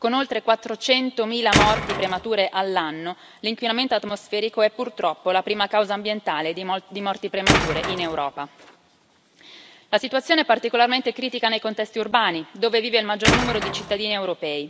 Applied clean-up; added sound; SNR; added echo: none; Tools; -1 dB; none.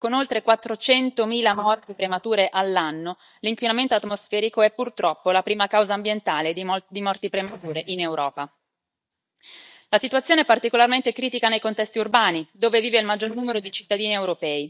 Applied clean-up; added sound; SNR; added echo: neural mask model DeepFilterNet 3.